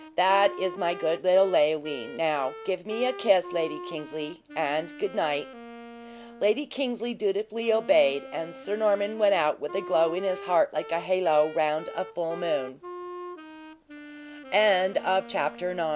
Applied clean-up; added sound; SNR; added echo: none; Wind instrument, woodwind instrument; 15 dB; none.